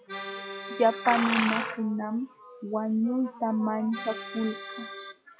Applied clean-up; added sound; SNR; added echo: classical method log-MMSE.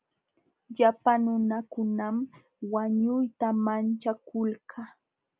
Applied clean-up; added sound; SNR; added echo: none; none; none; none.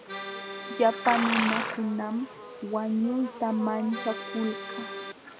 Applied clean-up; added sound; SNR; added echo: none; Livestock, farm animals, working animals + Accordion; 6 dB; none.